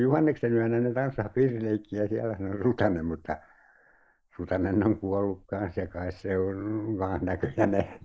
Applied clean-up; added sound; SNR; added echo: neural mask model Resemble Enhance denoiser.